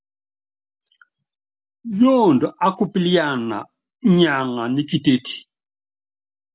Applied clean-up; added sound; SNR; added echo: none; none; none; none.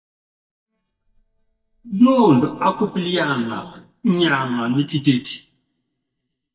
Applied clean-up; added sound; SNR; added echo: neural mask model DeepFilterNet 3.